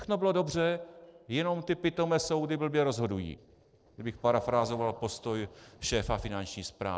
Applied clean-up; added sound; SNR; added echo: neural separator model SepFormer DNS4.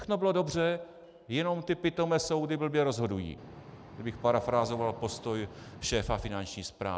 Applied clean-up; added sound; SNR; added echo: none; Boat, Water vehicle; 17 dB; none.